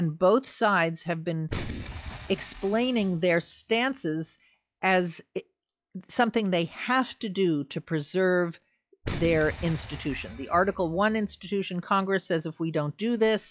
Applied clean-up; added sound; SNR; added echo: classical method log-MMSE.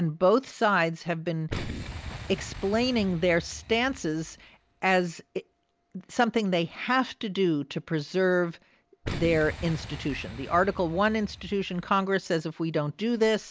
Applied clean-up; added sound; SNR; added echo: none; Boom; 15 dB; none.